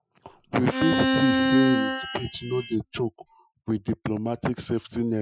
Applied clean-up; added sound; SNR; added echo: classical method Wiener filter.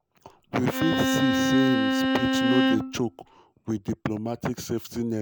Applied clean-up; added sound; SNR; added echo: none; Bowed string instrument; -4 dB; none.